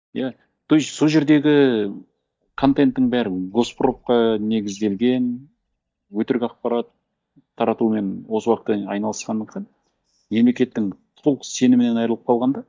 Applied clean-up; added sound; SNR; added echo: neural mask model DeepFilterNet 3.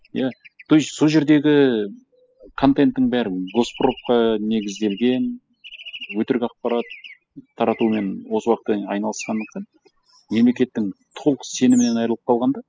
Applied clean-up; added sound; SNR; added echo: classical method spectral subtraction.